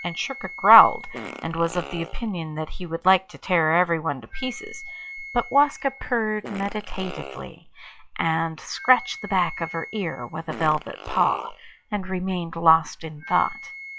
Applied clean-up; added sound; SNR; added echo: classical method log-MMSE.